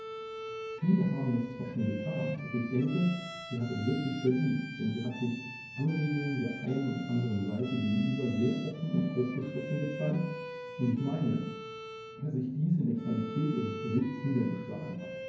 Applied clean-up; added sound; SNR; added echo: none; Bowed string instrument; 12 dB; reverberation time 0.9 s.